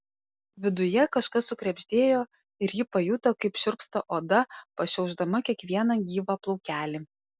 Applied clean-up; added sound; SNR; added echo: none; none; none; none.